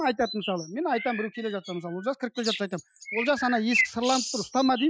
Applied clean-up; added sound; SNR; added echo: classical method Wiener filter.